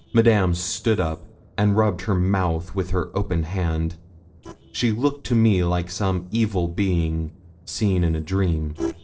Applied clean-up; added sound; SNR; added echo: neural separator model SepFormer DNS4.